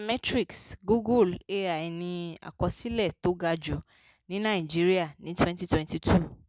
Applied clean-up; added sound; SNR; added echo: none; none; none; none.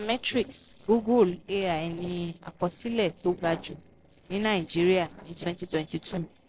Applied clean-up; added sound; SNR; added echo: neural separator model SepFormer DNS4.